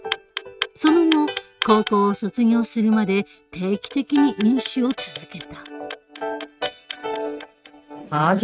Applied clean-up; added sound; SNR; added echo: neural mask model RNNoise.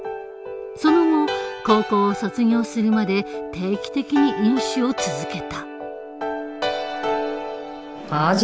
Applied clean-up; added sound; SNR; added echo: none; none; none; none.